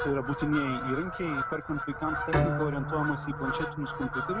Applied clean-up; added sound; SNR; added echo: none; Bowed string instrument + Fowl; 0 dB; none.